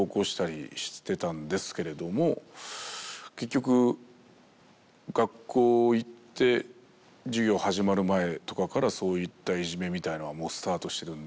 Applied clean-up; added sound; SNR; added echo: none; none; none; none.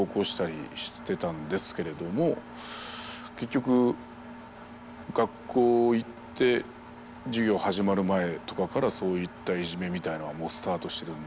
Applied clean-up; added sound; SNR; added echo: none; Engine; 16 dB; none.